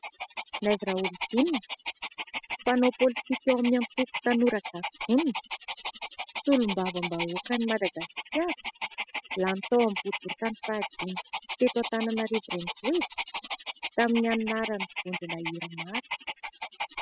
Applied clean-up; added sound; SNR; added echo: classical method spectral subtraction.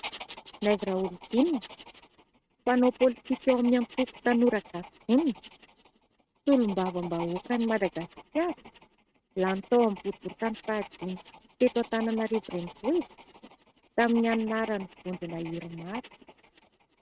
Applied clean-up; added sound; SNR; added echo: neural mask model RNNoise.